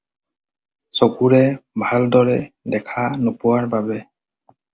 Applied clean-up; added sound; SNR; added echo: none; none; none; none.